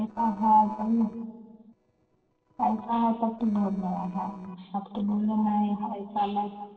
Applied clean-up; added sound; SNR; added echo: neural separator model SepFormer DNS4.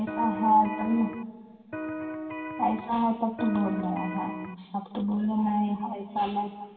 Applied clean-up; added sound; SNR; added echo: none; Electric guitar; 7 dB; reverberation time 1.9 s.